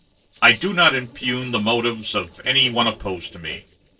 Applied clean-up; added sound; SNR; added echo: neural separator model SepFormer DNS4.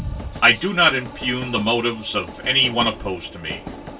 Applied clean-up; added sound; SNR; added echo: none; Train; 12 dB; reverberation time 0.1 s.